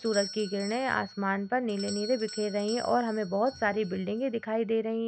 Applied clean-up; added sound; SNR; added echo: none; Doorbell; 15 dB; none.